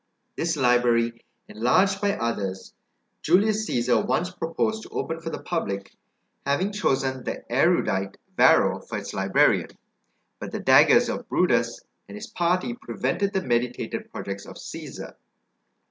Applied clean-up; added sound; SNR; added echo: none; none; none; none.